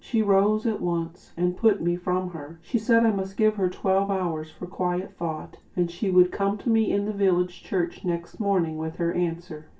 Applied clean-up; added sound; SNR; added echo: none; none; none; reverberation time 0.2 s.